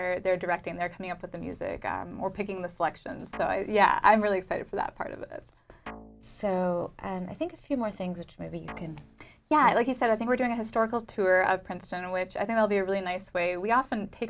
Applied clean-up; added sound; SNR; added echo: none; Guitar; 19 dB; none.